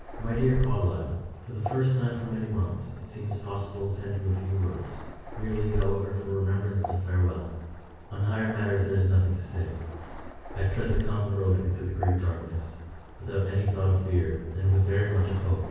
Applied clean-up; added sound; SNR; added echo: none; Waves, surf; 10 dB; reverberation time 1.3 s.